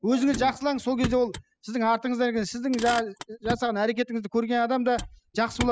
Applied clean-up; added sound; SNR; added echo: classical method spectral subtraction.